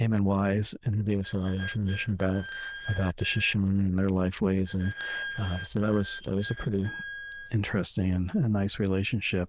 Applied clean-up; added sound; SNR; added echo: neural diffusion model UNIVERSE++.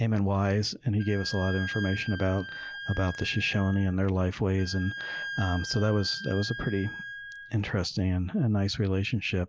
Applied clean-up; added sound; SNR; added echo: none; Wind instrument, woodwind instrument; 11 dB; none.